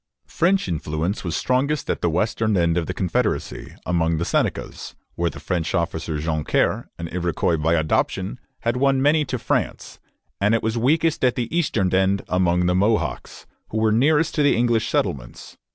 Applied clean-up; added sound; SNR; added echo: none; none; none; none.